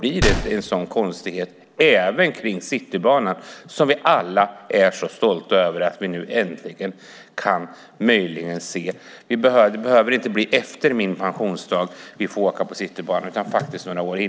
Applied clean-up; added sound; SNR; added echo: none; Gunshot, gunfire; 7 dB; none.